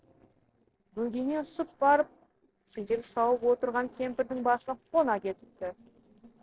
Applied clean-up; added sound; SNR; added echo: neural separator model SepFormer DNS4.